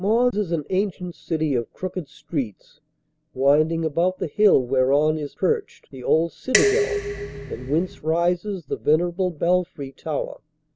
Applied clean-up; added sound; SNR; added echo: none; Dishes, pots, and pans; 2 dB; none.